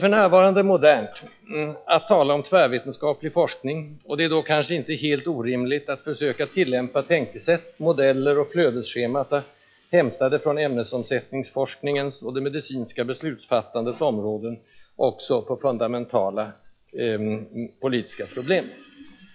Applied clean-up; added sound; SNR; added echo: classical method log-MMSE.